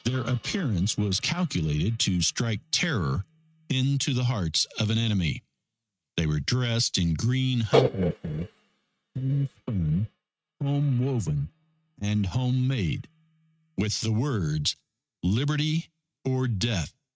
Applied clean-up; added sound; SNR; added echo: neural mask model RNNoise.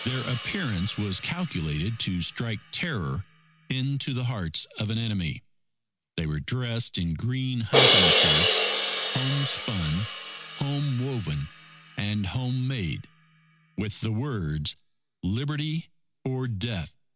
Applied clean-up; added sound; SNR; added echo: none; Crash cymbal; 1 dB; none.